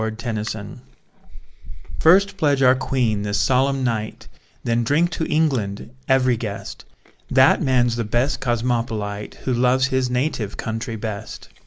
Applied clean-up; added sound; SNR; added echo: none; Chewing, mastication; 10 dB; none.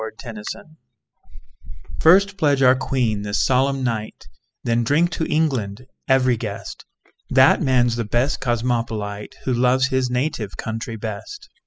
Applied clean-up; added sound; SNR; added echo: classical method spectral subtraction.